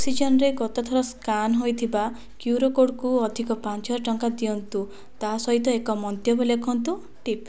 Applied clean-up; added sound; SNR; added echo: none; none; none; none.